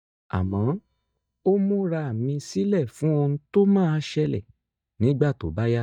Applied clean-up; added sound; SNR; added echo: neural mask model DeepFilterNet 3.